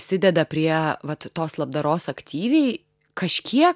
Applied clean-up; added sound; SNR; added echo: none; none; none; none.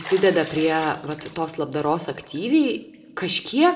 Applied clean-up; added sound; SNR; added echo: none; Bathtub (filling or washing); 20 dB; reverberation time 1.2 s.